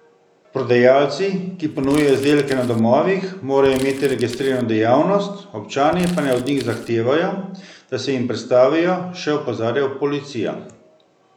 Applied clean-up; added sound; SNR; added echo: none; Crumpling, crinkling; 19 dB; none.